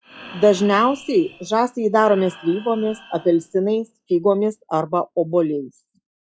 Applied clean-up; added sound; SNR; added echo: classical method log-MMSE.